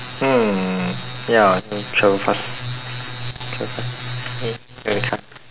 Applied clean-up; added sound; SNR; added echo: none; none; none; none.